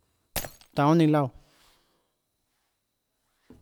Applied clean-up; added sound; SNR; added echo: none; Shatter; 13 dB; none.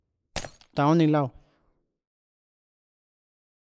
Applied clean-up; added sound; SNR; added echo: neural mask model Resemble Enhance denoiser.